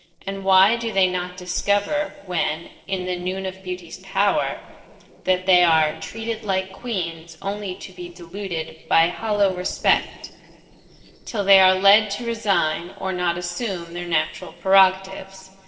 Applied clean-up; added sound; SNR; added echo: neural separator model SepFormer DNS4.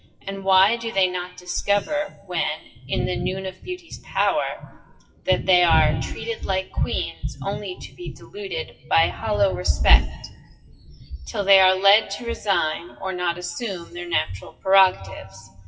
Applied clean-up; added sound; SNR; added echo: classical method WPE with log-MMSE.